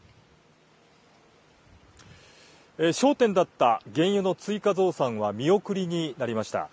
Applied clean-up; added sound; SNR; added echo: none; none; none; none.